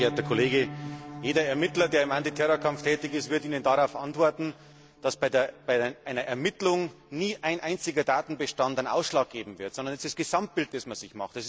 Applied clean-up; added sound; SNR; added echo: none; Piano; 16 dB; none.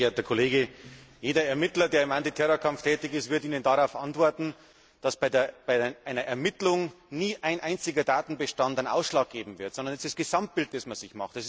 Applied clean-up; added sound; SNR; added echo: none; none; none; none.